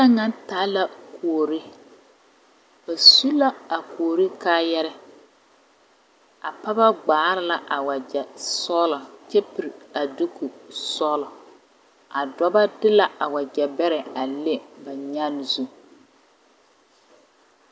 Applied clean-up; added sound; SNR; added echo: none; none; none; none.